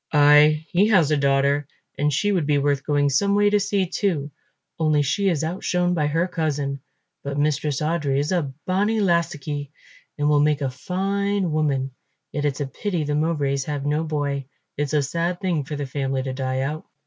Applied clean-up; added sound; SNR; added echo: none; none; none; none.